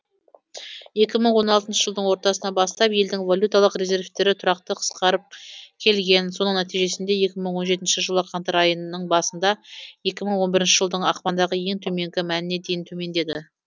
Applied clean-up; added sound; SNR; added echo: none; none; none; none.